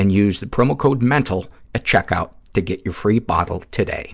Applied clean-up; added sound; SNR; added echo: none; none; none; none.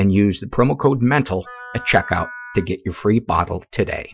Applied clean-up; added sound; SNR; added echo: classical method Wiener filter.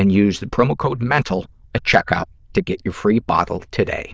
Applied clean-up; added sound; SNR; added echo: neural diffusion model UNIVERSE++.